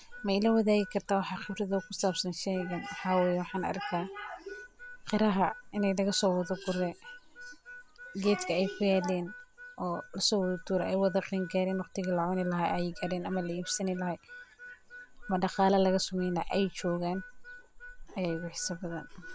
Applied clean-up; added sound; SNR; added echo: none; Harmonica + Ocean; 16 dB; none.